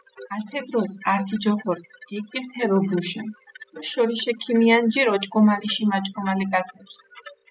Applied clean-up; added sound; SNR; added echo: classical method spectral subtraction.